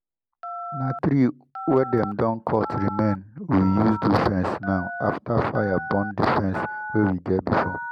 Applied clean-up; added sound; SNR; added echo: none; Telephone; 12 dB; none.